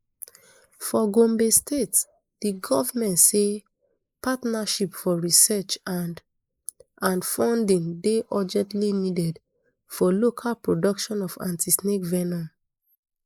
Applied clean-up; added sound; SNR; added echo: neural mask model Resemble Enhance denoiser.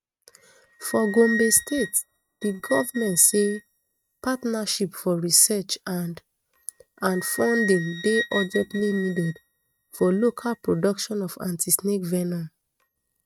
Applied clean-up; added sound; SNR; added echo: neural mask model RNNoise.